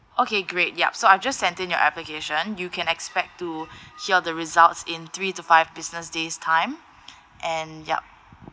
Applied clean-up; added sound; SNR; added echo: none; none; none; none.